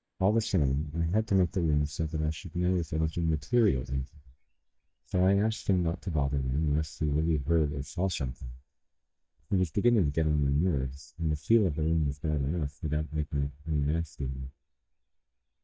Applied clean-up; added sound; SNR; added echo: neural mask model DeepFilterNet 3.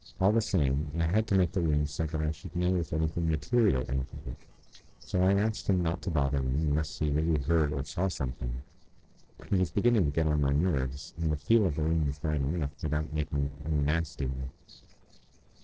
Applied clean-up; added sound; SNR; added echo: neural separator model SepFormer DNS4.